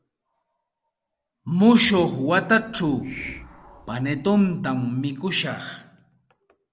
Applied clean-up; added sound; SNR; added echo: none; Hiss; 18 dB; none.